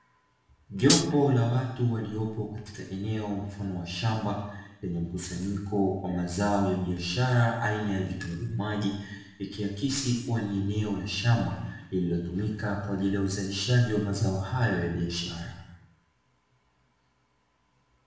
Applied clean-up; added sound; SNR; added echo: none; Hi-hat; -2 dB; reverberation time 0.9 s.